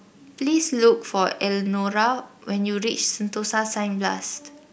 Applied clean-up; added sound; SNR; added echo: none; none; none; none.